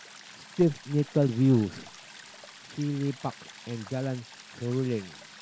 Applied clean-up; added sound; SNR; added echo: none; Stream; 19 dB; none.